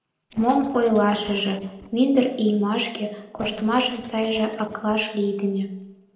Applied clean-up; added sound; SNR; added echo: neural separator model SepFormer DNS4.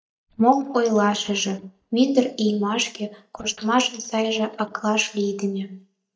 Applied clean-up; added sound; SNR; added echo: neural mask model DeepFilterNet 3.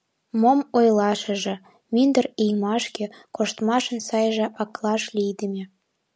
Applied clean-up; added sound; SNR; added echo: none; none; none; none.